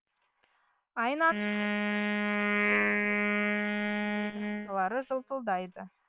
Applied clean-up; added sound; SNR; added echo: neural separator model SepFormer WHAM!.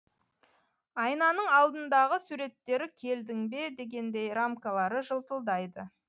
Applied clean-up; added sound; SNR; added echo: none; none; none; none.